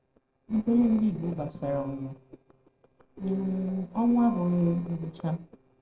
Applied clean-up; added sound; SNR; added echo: neural separator model SepFormer DNS4.